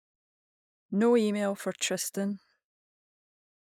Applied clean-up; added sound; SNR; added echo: neural mask model Resemble Enhance denoiser.